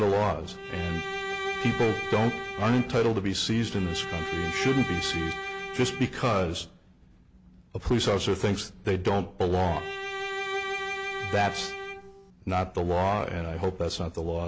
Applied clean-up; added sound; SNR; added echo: none; Bowed string instrument; 6 dB; none.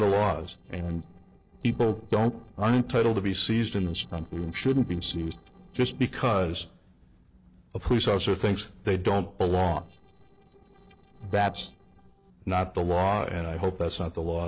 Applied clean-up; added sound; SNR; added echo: neural separator model SepFormer DNS4.